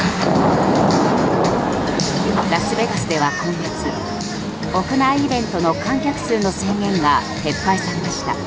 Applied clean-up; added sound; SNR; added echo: none; none; none; none.